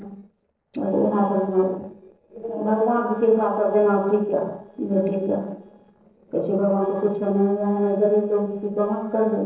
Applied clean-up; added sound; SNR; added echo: neural separator model SepFormer DNS4.